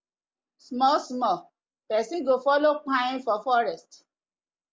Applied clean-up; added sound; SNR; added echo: none; none; none; none.